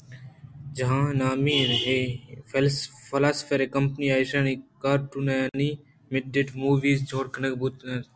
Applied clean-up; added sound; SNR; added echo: none; none; none; none.